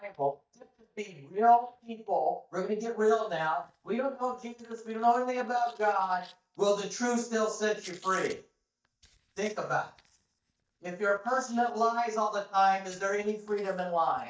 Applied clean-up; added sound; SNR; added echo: neural mask model DeepFilterNet 3.